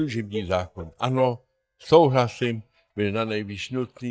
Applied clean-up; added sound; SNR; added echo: neural mask model DeepFilterNet 3.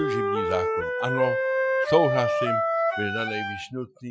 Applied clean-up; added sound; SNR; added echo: classical method Wiener filter.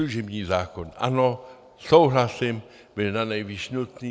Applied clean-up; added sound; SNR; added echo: none; none; none; none.